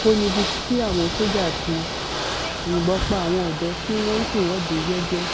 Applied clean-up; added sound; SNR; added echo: none; Ocean / Boat, Water vehicle; 3 dB; none.